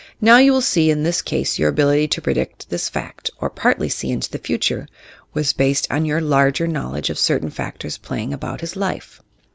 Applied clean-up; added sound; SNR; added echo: none; none; none; none.